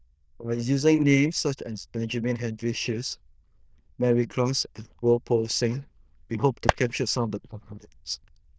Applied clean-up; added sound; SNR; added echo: neural diffusion model UNIVERSE++.